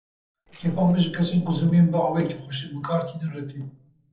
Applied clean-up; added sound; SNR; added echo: neural separator model SepFormer DNS4.